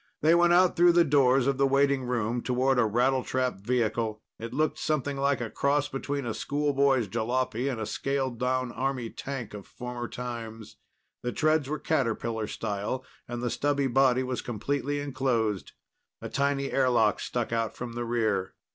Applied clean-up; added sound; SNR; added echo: none; none; none; none.